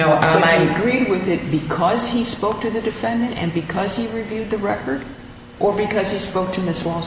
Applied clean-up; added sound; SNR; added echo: none; none; none; none.